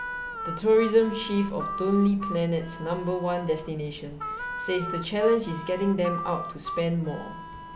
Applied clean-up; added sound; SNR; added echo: none; Harmonica; 10 dB; none.